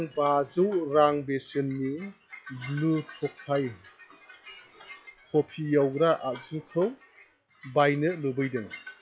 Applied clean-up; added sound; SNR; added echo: classical method log-MMSE.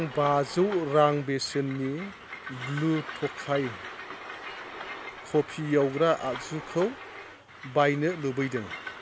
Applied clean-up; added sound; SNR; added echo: none; Train; 12 dB; none.